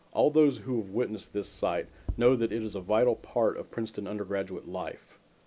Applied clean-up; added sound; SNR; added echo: none; Tap; 15 dB; none.